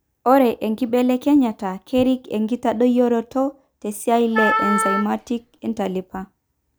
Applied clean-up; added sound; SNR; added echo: none; Wind instrument, woodwind instrument; 3 dB; none.